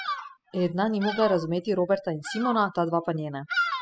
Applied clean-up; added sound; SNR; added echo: classical method spectral subtraction.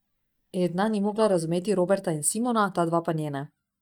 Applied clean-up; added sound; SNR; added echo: neural mask model DeepFilterNet 3.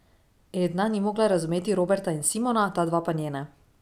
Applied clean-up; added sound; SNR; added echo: none; none; none; none.